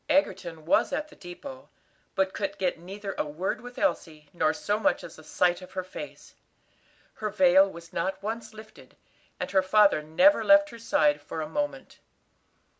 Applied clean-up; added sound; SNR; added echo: none; none; none; none.